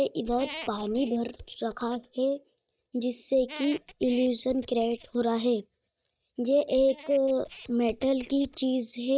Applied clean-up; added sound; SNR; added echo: neural mask model DeepFilterNet 3.